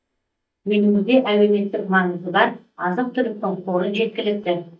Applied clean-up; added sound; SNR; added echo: neural mask model DeepFilterNet 3.